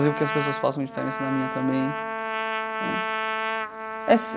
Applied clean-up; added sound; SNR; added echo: none; Trumpet; 2 dB; none.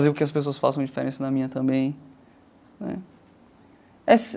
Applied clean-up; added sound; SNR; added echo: none; none; none; none.